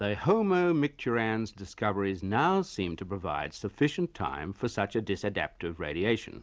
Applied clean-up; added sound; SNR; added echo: none; none; none; none.